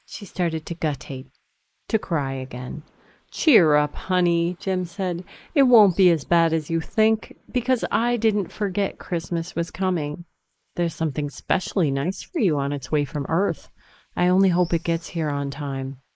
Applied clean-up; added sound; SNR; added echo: neural mask model Resemble Enhance denoiser.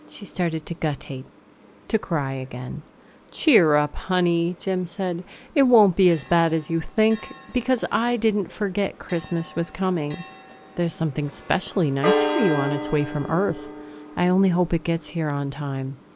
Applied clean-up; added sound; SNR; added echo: none; Church bell; 11 dB; none.